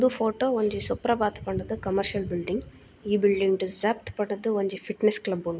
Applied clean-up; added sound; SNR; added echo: none; none; none; none.